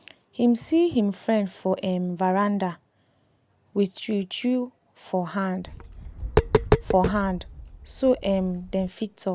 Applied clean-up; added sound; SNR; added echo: none; Tap; 2 dB; none.